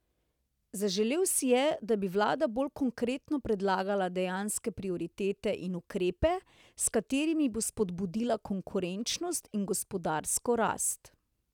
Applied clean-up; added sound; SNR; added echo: none; none; none; none.